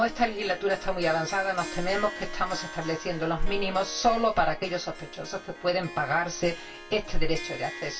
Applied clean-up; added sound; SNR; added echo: none; Harp; 14 dB; reverberation time 0.2 s.